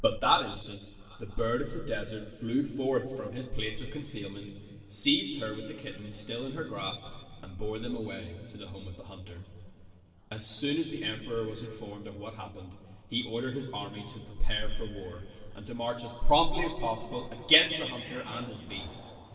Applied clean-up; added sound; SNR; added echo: neural separator model SepFormer DNS4.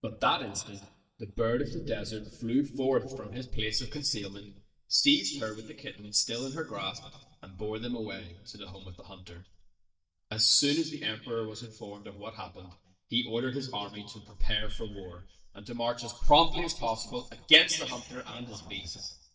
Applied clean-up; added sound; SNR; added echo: neural mask model DeepFilterNet 3.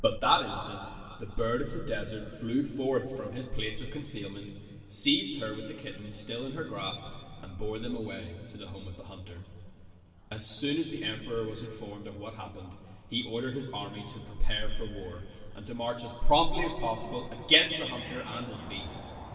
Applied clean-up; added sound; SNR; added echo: none; Cricket / Motor vehicle (road); 18 dB; reverberation time 2.3 s.